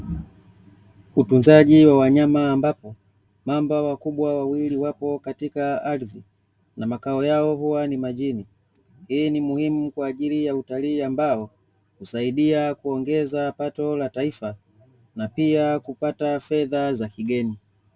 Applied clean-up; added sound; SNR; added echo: none; none; none; none.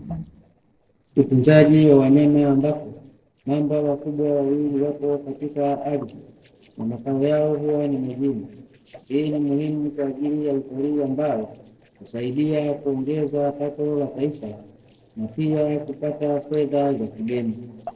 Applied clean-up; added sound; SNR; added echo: neural separator model SepFormer DNS4.